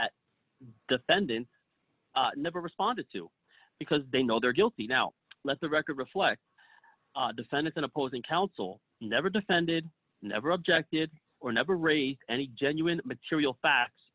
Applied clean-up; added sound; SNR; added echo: none; none; none; none.